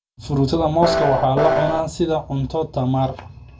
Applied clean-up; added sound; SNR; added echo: none; Piano; 0 dB; reverberation time 0.2 s.